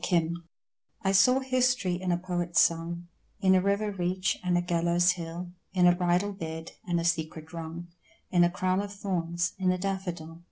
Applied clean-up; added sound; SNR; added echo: none; none; none; none.